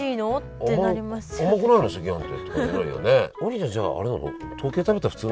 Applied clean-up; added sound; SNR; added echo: none; none; none; none.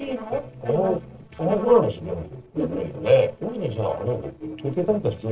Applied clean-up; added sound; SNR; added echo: neural separator model SepFormer DNS4.